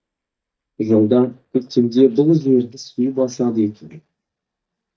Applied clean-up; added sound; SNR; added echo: neural mask model DeepFilterNet 3.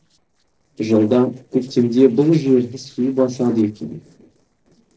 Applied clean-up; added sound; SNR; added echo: neural separator model SepFormer DNS4.